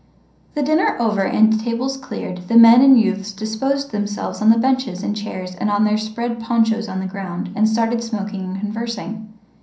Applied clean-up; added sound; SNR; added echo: none; none; none; reverberation time 0.6 s.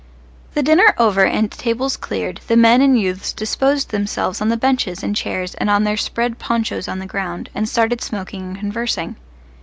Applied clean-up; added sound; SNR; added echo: none; none; none; none.